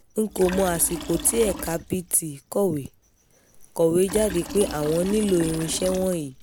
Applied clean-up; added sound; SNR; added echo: none; Liquid; 12 dB; none.